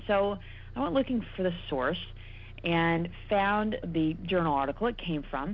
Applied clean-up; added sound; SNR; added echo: none; Bus; 15 dB; none.